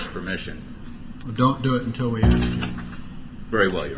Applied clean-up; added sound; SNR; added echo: none; Bowed string instrument; -1 dB; reverberation time 1.3 s.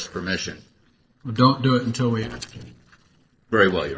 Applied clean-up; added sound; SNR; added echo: neural separator model SepFormer DNS4.